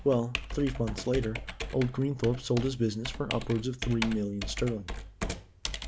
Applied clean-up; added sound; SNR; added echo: none; Computer keyboard; 7 dB; none.